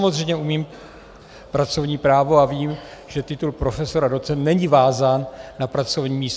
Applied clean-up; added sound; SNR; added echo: none; none; none; none.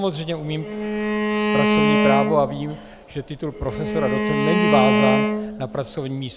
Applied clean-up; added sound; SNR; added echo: none; Bowed string instrument; -3 dB; none.